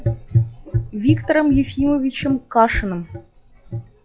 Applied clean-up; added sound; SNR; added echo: classical method log-MMSE.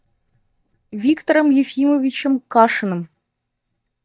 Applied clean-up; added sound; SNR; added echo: neural mask model DeepFilterNet 3.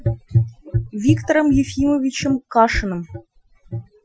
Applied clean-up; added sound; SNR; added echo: classical method Wiener filter.